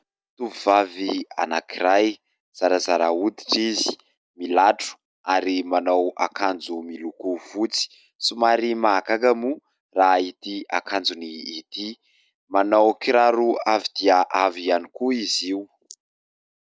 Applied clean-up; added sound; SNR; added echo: none; none; none; none.